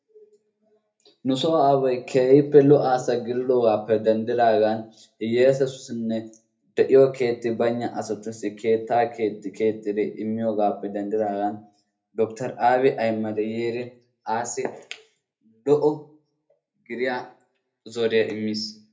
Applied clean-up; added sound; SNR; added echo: none; none; none; reverberation time 0.3 s.